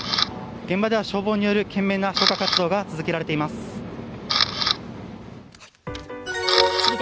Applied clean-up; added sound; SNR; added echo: none; Camera; 3 dB; none.